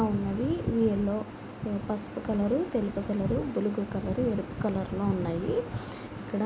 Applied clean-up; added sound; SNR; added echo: none; none; none; none.